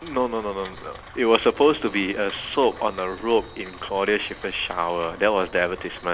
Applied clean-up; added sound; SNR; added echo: none; Rain; 19 dB; none.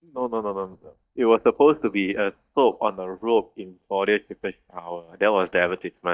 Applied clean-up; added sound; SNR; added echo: neural mask model DeepFilterNet 3.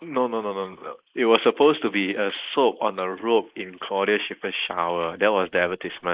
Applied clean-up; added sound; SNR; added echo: neural mask model Resemble Enhance denoiser.